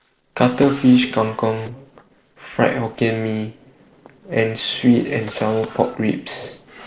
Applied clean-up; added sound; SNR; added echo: neural separator model SepFormer DNS4.